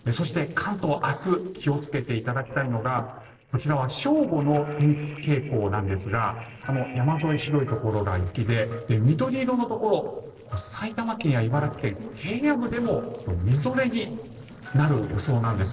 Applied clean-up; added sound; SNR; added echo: neural separator model SepFormer DNS4.